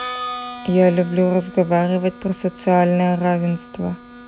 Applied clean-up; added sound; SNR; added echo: none; Harmonica; 15 dB; none.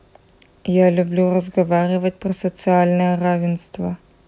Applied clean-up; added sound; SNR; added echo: none; none; none; none.